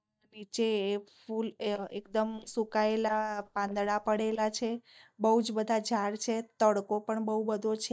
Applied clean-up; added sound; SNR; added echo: neural mask model DeepFilterNet 3.